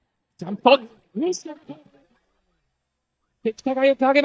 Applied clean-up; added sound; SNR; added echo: neural mask model DeepFilterNet 3.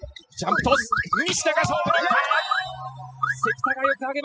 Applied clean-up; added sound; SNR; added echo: classical method spectral subtraction.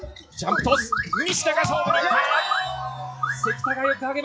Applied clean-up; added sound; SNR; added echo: classical method log-MMSE.